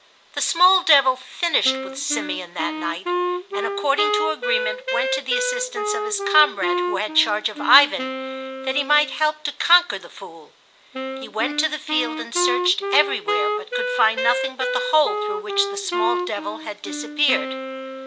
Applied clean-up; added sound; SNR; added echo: none; Wind instrument, woodwind instrument; 4 dB; none.